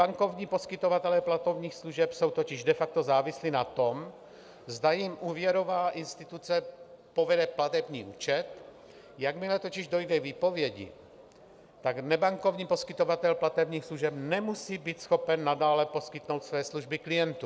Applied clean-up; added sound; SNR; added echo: none; none; none; none.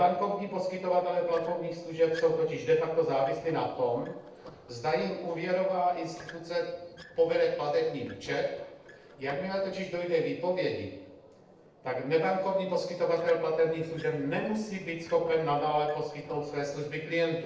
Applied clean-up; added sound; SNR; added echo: neural separator model SepFormer DNS4.